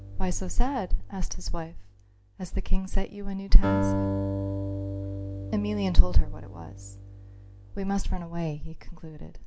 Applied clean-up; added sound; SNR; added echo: none; Acoustic guitar; 11 dB; none.